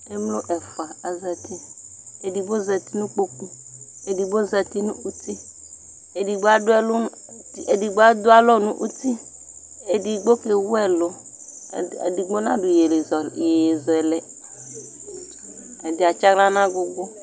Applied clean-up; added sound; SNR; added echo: none; none; none; none.